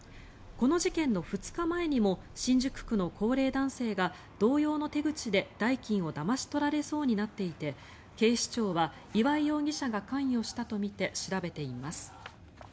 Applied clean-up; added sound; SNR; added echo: none; none; none; none.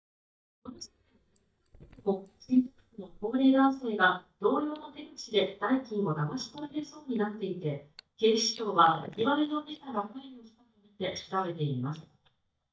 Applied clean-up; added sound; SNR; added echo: neural mask model DeepFilterNet 3.